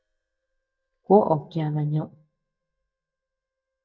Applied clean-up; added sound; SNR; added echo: neural mask model DeepFilterNet 3.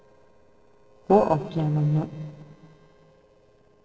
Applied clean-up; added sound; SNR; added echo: neural separator model SepFormer DNS4.